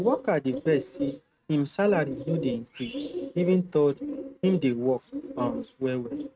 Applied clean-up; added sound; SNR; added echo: neural mask model RNNoise.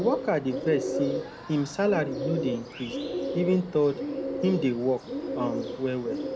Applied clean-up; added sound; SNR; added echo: none; Bird; 4 dB; none.